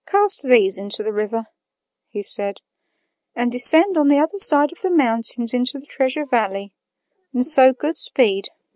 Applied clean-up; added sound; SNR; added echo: none; none; none; none.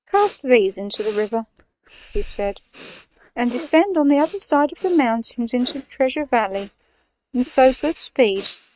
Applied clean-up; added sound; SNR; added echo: neural mask model RNNoise.